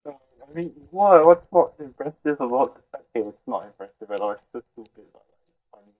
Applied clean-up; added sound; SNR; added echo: neural mask model DeepFilterNet 3.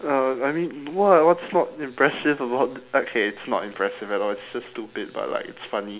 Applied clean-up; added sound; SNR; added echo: none; none; none; none.